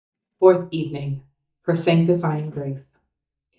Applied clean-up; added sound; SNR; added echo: neural mask model DeepFilterNet 3.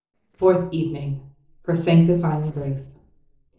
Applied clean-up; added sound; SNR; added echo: neural separator model SepFormer DNS4.